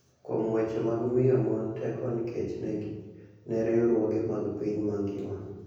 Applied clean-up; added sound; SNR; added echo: none; none; none; reverberation time 1.1 s.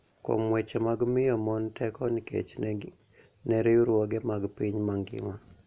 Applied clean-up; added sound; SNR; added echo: none; none; none; none.